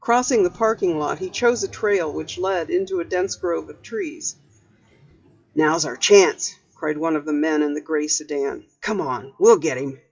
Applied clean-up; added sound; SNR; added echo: classical method WPE with log-MMSE.